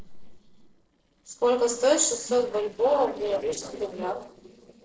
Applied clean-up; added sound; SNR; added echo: neural separator model SepFormer DNS4.